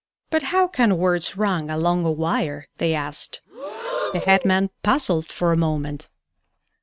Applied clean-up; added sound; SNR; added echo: neural mask model RNNoise.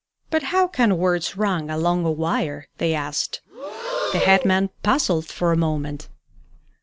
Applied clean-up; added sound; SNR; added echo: none; Breathing; 8 dB; none.